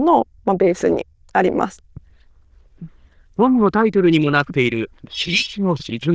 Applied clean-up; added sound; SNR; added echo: neural diffusion model UNIVERSE++.